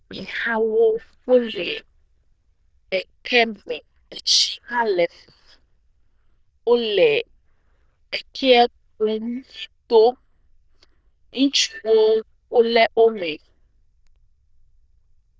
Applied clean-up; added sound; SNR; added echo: neural diffusion model UNIVERSE++.